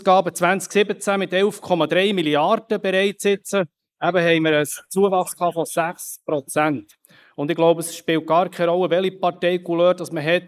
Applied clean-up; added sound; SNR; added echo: neural mask model Resemble Enhance denoiser.